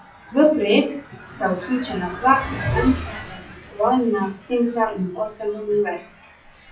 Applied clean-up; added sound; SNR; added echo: classical method WPE with log-MMSE.